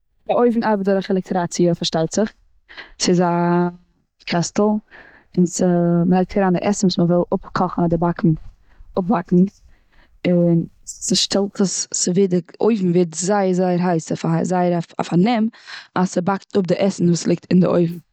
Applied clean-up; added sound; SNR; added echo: neural mask model DeepFilterNet 3.